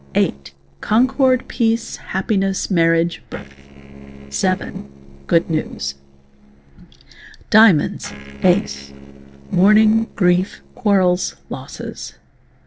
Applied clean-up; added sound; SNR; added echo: neural separator model SepFormer DNS4.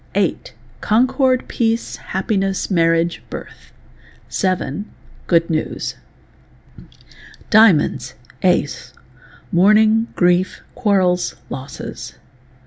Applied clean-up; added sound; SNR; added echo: none; none; none; none.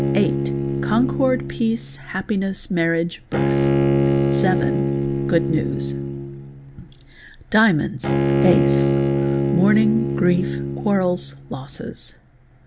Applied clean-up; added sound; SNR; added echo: none; Bowed string instrument; -1 dB; none.